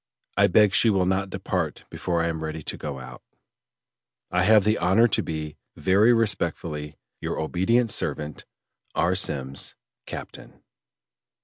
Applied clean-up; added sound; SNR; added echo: none; none; none; none.